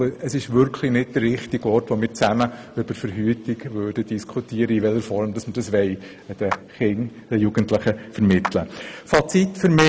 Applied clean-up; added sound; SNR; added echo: none; Clapping; 14 dB; none.